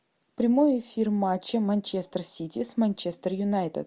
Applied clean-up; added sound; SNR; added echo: none; none; none; none.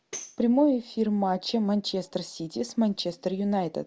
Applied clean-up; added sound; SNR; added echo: none; Tambourine; 19 dB; none.